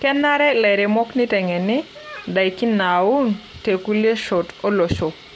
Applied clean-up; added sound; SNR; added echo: none; none; none; none.